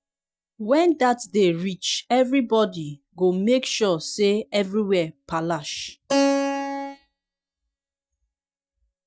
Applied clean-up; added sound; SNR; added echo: neural mask model DeepFilterNet 3.